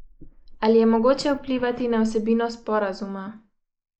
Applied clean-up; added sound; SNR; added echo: neural mask model Resemble Enhance denoiser.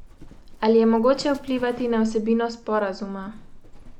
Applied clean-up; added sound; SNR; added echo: none; Livestock, farm animals, working animals; 18 dB; none.